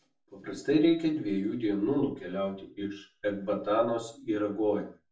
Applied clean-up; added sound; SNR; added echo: none; none; none; reverberation time 0.3 s.